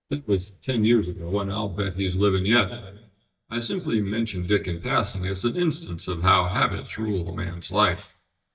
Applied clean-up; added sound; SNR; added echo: neural mask model DeepFilterNet 3.